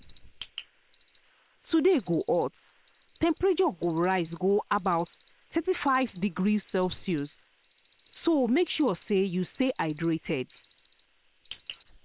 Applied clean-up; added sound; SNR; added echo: neural separator model SepFormer WHAM!.